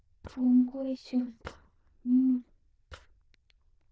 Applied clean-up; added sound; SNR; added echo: neural diffusion model UNIVERSE++.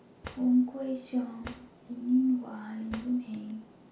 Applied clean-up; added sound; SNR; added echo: none; Drawer open or close; 19 dB; none.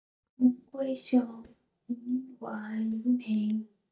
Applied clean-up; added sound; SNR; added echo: neural mask model DeepFilterNet 3.